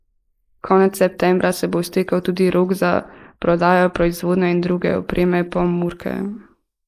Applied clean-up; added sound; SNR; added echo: neural mask model Resemble Enhance denoiser.